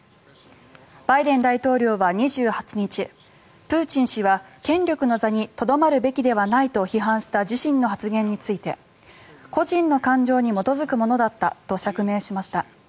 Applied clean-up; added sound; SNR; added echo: none; none; none; none.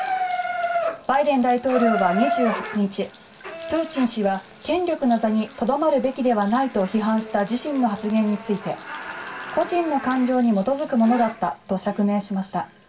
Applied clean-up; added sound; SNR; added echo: none; Bathtub (filling or washing) / Water tap, faucet; 9 dB; reverberation time 0.2 s.